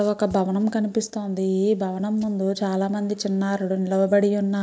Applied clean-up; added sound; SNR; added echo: none; none; none; none.